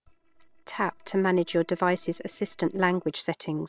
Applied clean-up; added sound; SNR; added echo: neural separator model SepFormer DNS4.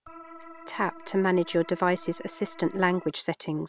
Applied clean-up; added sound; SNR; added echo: none; Organ; 17 dB; none.